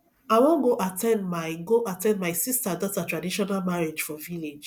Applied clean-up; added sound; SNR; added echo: none; none; none; none.